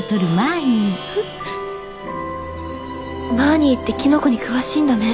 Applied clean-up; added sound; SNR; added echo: none; Plucked string instrument; 16 dB; none.